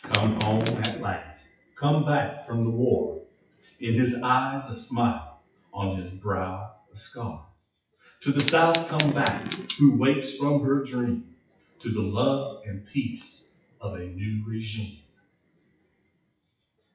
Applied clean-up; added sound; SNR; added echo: classical method WPE with log-MMSE.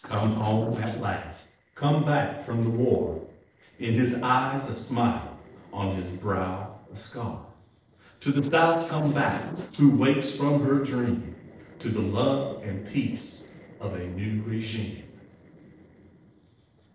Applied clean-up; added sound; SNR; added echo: neural separator model SepFormer DNS4.